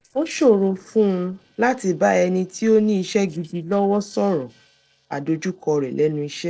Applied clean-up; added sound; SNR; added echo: neural separator model SepFormer DNS4.